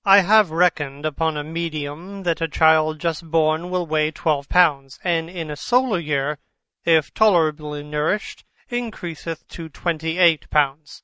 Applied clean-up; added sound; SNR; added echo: none; none; none; none.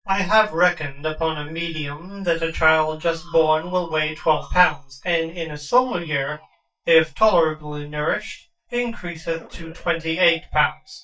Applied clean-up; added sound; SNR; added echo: neural mask model DeepFilterNet 3.